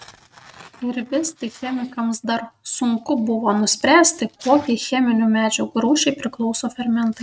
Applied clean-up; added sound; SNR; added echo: neural mask model RNNoise.